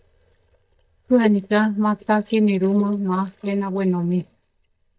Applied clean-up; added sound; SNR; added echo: neural mask model DeepFilterNet 3.